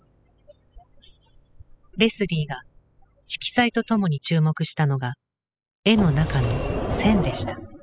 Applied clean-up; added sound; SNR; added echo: classical method spectral subtraction.